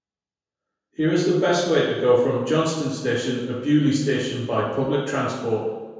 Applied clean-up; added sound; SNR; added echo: none; none; none; reverberation time 1.2 s.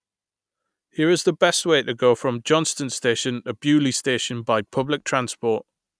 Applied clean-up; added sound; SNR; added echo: none; none; none; none.